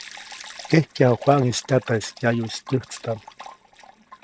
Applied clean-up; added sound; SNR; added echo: neural mask model RNNoise.